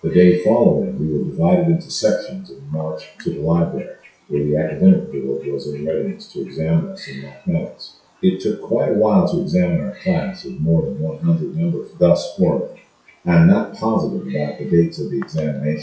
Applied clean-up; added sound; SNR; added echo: classical method WPE with log-MMSE.